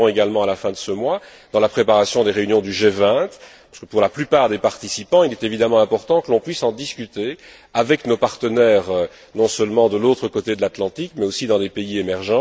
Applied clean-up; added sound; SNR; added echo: none; none; none; none.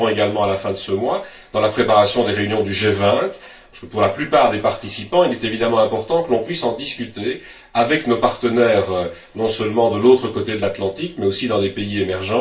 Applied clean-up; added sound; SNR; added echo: none; none; none; reverberation time 0.3 s.